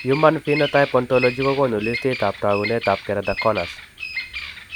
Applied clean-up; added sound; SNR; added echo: none; Bird vocalization, bird call, bird song; 10 dB; none.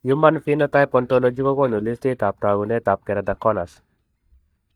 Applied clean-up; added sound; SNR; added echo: neural mask model DeepFilterNet 3.